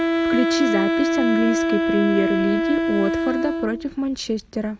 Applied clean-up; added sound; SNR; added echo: none; Wind instrument, woodwind instrument; -2 dB; none.